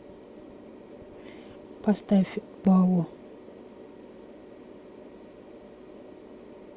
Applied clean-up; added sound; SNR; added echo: none; none; none; none.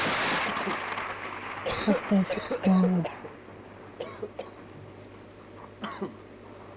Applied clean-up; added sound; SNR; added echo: none; Thunder + Cough; 2 dB; none.